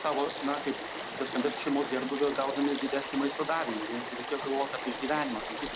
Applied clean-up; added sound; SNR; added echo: none; Stream / Frog; 6 dB; none.